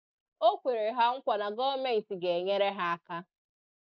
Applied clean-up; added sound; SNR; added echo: neural mask model Resemble Enhance denoiser.